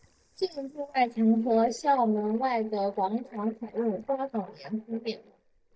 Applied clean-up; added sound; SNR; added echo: neural mask model DeepFilterNet 3.